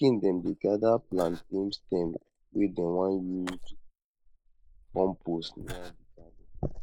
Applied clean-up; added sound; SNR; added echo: neural mask model Resemble Enhance denoiser.